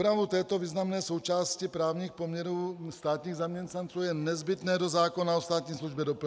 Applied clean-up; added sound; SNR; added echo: none; none; none; none.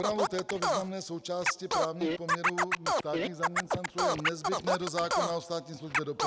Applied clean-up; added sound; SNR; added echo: none; Scratching (performance technique); -3 dB; none.